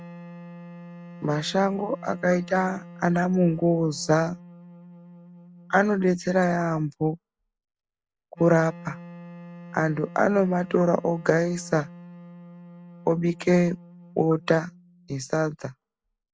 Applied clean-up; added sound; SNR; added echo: none; Wind instrument, woodwind instrument; 19 dB; none.